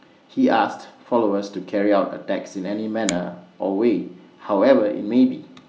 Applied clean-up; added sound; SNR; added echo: none; Finger snapping; 16 dB; reverberation time 0.5 s.